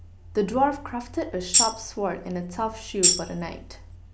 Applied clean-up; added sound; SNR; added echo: none; Tambourine; -4 dB; none.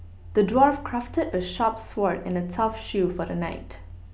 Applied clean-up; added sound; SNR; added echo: none; none; none; none.